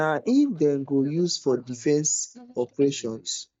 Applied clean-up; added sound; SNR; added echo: neural mask model DeepFilterNet 3.